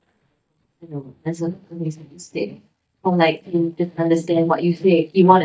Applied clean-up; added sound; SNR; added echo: neural mask model DeepFilterNet 3.